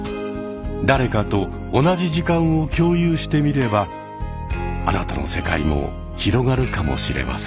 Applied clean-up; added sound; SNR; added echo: none; Doorbell; 15 dB; none.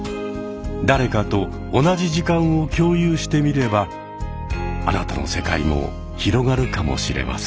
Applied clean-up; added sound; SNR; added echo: none; none; none; none.